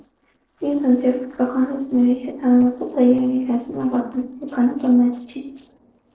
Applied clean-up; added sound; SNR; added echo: neural separator model SepFormer DNS4.